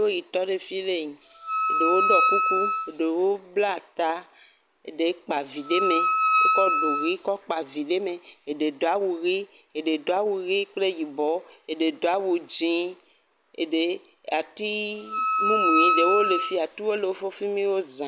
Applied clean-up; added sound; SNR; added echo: none; Wind instrument, woodwind instrument; -2 dB; none.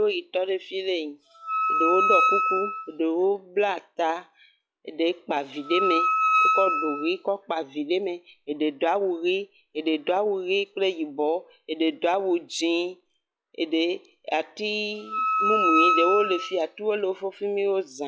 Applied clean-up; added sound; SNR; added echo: classical method log-MMSE.